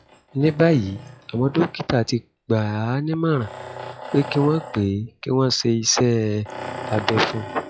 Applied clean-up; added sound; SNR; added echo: classical method log-MMSE.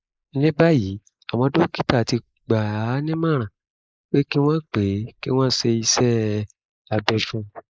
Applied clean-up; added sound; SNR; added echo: neural mask model Resemble Enhance denoiser.